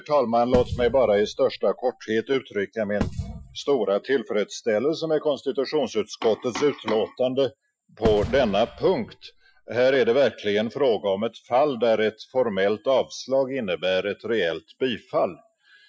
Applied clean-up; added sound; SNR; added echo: classical method Wiener filter.